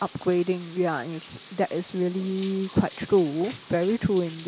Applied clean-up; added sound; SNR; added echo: none; Bathtub (filling or washing); 12 dB; none.